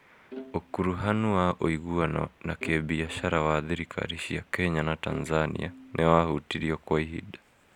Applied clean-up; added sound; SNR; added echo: none; Bowed string instrument; 20 dB; none.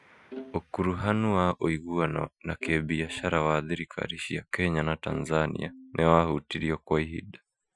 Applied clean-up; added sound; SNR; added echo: classical method Wiener filter.